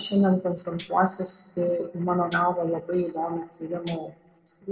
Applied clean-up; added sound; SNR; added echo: none; Tambourine; 8 dB; reverberation time 0.8 s.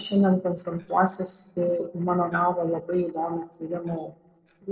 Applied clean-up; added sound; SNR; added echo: neural separator model SepFormer DNS4.